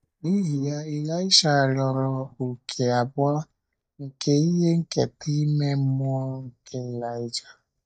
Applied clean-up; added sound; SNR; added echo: neural mask model DeepFilterNet 3.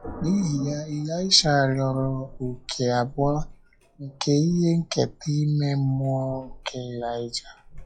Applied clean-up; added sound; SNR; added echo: classical method log-MMSE.